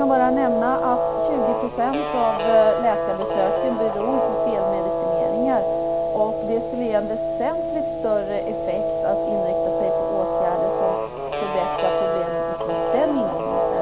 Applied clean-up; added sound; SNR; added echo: none; Guitar; -2 dB; none.